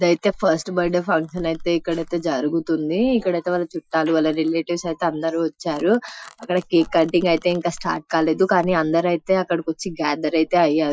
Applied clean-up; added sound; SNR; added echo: classical method Wiener filter.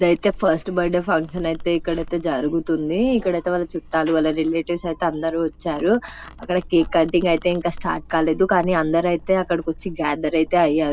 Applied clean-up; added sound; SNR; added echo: none; Domestic sounds, home sounds; 17 dB; none.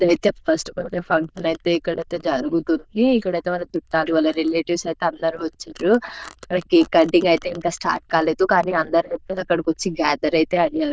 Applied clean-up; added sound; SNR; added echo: neural diffusion model UNIVERSE++.